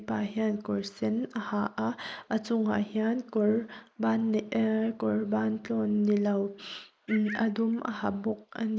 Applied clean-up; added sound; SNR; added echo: neural mask model Resemble Enhance denoiser.